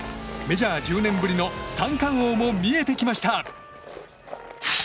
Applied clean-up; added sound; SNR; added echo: none; Tools + Trumpet; 15 dB; none.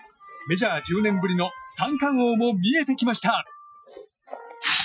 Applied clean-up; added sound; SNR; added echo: classical method Wiener filter.